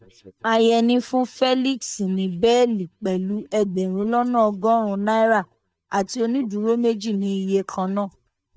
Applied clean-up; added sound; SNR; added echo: neural mask model DeepFilterNet 3.